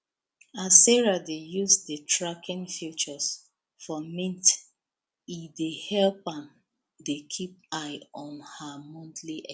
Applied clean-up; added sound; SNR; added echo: none; none; none; none.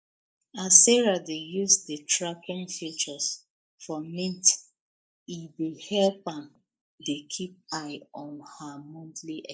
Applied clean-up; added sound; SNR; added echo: neural mask model Resemble Enhance denoiser.